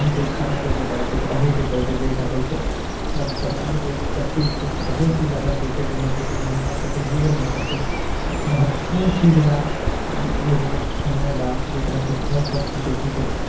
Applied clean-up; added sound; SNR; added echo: none; Bird; 1 dB; reverberation time 0.6 s.